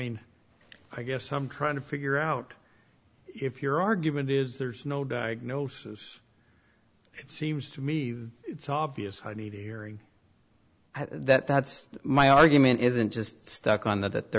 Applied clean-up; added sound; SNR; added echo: none; none; none; none.